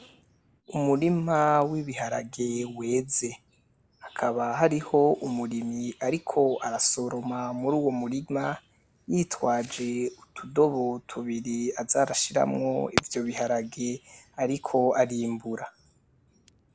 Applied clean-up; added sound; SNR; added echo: none; Fireworks; 18 dB; none.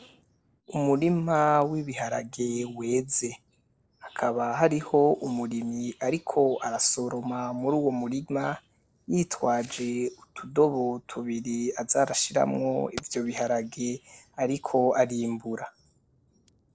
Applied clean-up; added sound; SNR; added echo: neural separator model SepFormer DNS4.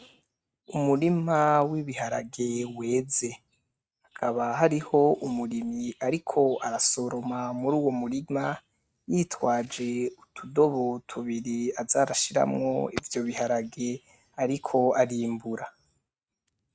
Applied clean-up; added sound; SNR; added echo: neural mask model RNNoise.